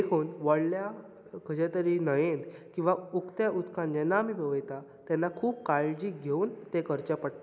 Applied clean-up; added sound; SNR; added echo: none; none; none; none.